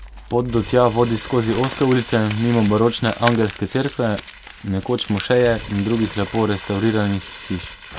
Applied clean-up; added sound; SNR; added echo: none; Crumpling, crinkling + Crumpling, crinkling; 15 dB; none.